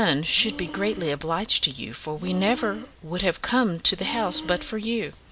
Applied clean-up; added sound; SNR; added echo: none; Breathing; 14 dB; none.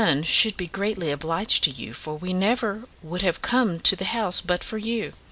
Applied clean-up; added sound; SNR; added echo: none; none; none; none.